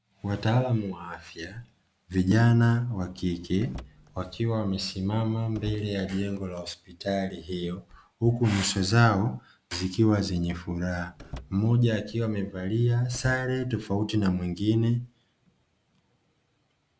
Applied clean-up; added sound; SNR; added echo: none; Car; 18 dB; none.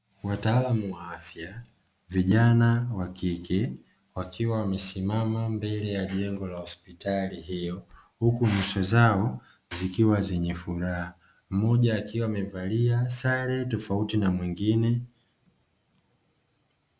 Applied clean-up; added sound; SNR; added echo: none; none; none; none.